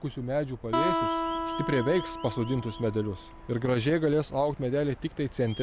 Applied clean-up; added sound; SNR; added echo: none; Acoustic guitar; 5 dB; none.